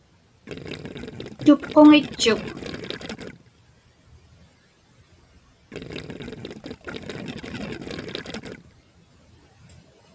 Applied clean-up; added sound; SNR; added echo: none; Gurgling; 10 dB; none.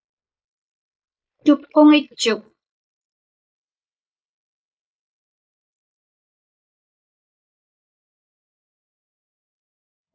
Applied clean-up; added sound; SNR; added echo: neural mask model Resemble Enhance denoiser.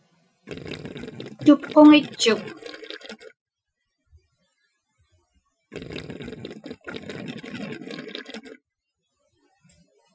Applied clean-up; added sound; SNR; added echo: classical method Wiener filter.